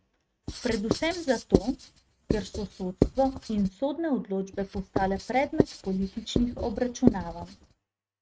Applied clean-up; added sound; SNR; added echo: neural mask model RNNoise.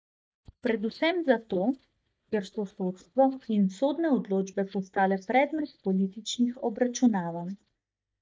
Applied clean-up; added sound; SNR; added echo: neural mask model DeepFilterNet 3.